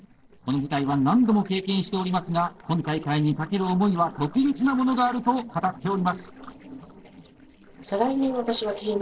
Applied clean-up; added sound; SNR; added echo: neural separator model SepFormer DNS4.